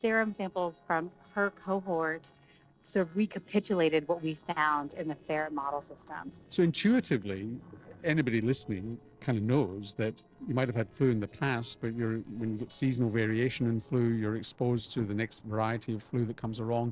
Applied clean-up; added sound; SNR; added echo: neural separator model SepFormer DNS4.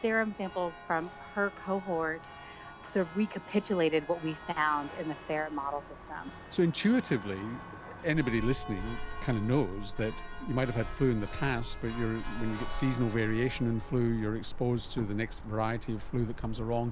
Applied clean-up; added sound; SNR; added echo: none; Church bell; 8 dB; none.